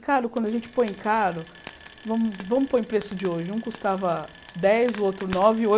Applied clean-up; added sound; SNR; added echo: none; Frying (food); 15 dB; none.